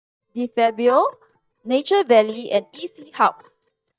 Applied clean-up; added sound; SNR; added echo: neural mask model DeepFilterNet 3.